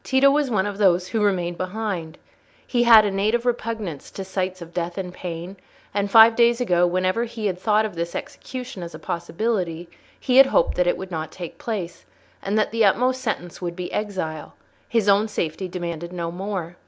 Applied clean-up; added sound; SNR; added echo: none; none; none; none.